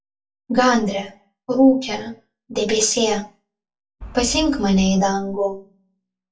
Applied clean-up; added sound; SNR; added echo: classical method WPE with log-MMSE.